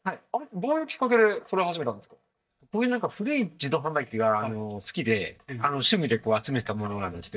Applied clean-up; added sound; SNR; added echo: neural mask model DeepFilterNet 3.